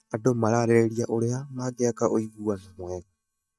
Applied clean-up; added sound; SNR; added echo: neural mask model DeepFilterNet 3.